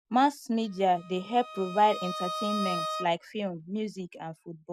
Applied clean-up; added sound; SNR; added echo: none; Bowed string instrument; 8 dB; none.